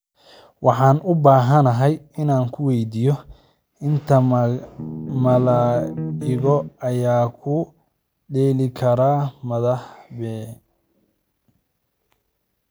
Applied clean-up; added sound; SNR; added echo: none; Bass guitar; 7 dB; none.